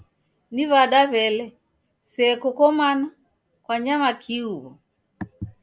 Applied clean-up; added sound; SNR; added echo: none; none; none; none.